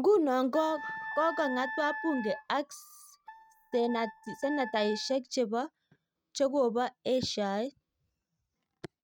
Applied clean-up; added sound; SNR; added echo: neural mask model RNNoise.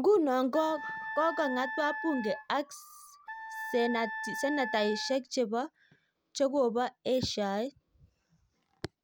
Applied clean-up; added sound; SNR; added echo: none; Wind instrument, woodwind instrument; 8 dB; none.